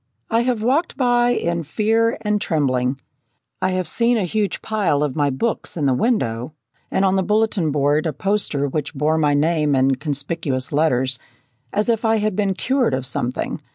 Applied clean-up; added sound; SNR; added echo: none; none; none; none.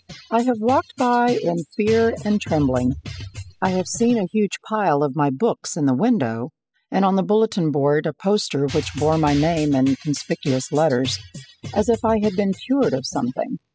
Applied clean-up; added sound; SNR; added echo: classical method spectral subtraction.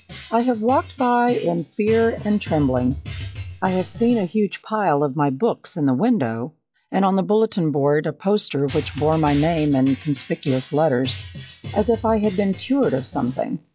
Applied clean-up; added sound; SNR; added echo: classical method log-MMSE.